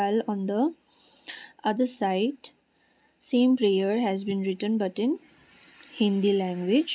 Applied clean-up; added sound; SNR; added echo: none; none; none; none.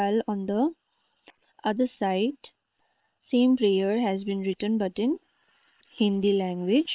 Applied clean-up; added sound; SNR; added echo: neural separator model SepFormer WHAM!.